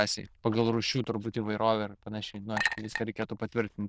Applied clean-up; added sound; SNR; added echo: neural diffusion model UNIVERSE++.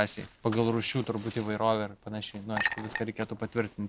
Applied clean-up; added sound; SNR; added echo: none; Chink, clink; 5 dB; none.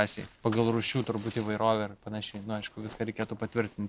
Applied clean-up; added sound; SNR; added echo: none; none; none; none.